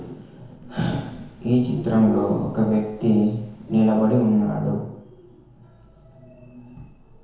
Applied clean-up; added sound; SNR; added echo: none; Bird; 12 dB; reverberation time 1.0 s.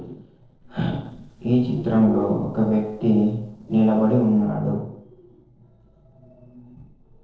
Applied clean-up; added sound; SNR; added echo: neural separator model SepFormer DNS4.